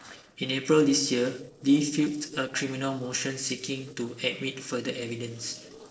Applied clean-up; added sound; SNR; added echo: neural separator model SepFormer DNS4.